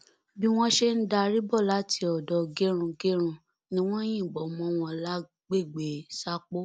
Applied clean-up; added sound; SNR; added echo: none; none; none; none.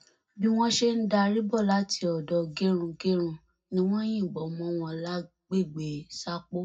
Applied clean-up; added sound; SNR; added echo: none; none; none; reverberation time 0.3 s.